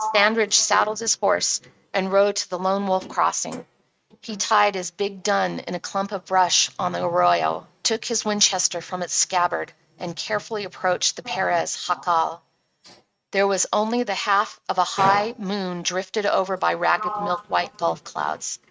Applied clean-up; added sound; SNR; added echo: neural mask model RNNoise.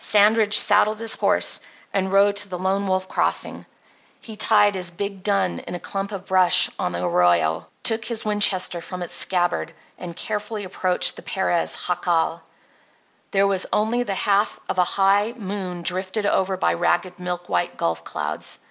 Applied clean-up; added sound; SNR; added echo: none; none; none; none.